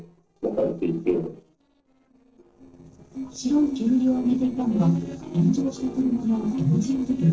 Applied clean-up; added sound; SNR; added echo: neural separator model SepFormer DNS4.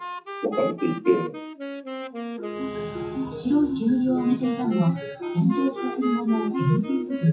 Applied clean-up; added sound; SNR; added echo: classical method WPE with log-MMSE.